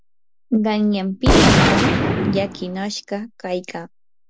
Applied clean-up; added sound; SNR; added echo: none; Gunshot, gunfire; -3 dB; none.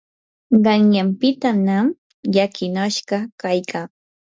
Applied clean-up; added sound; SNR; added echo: none; none; none; none.